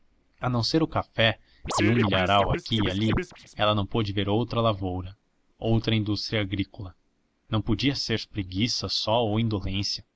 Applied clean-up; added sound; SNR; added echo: neural mask model Resemble Enhance denoiser.